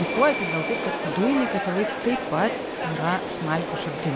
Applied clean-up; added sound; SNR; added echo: none; Subway, metro, underground; 2 dB; none.